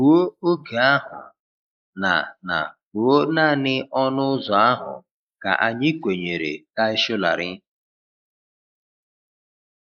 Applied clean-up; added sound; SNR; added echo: neural mask model Resemble Enhance denoiser.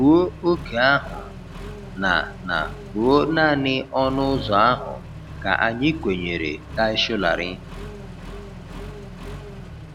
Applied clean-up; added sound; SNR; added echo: none; Accelerating, revving, vroom; 12 dB; none.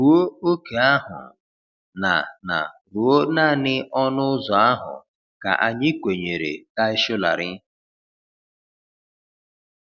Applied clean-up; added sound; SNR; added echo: none; none; none; none.